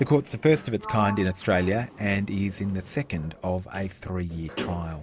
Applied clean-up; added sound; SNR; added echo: none; Sliding door; 14 dB; none.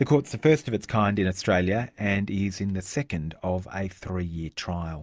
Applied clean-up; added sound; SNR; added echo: none; none; none; none.